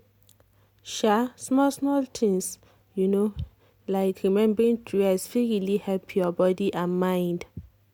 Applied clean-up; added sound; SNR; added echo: none; none; none; none.